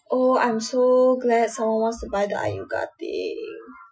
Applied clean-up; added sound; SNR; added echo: classical method Wiener filter.